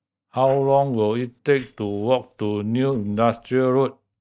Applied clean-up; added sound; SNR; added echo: neural mask model DeepFilterNet 3.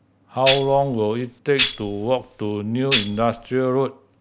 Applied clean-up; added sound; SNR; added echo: none; Tambourine; 5 dB; none.